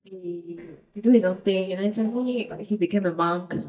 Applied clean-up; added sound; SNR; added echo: neural mask model DeepFilterNet 3.